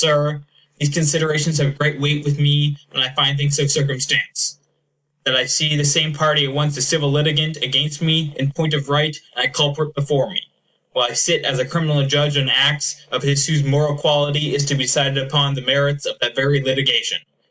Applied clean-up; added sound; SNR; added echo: neural mask model Resemble Enhance denoiser.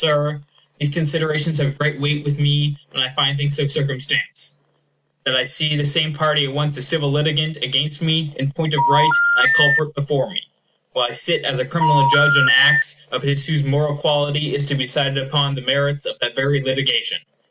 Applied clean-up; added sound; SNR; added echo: none; Telephone; -3 dB; none.